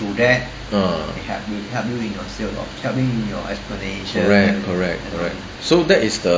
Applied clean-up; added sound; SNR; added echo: none; none; none; none.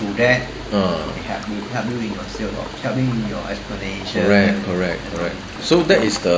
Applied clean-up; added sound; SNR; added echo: none; Toilet flush / Gurgling; 15 dB; none.